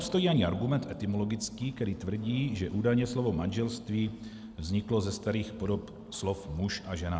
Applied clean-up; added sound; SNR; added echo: none; none; none; none.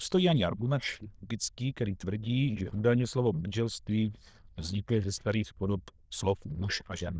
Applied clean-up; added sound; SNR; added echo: neural diffusion model UNIVERSE++.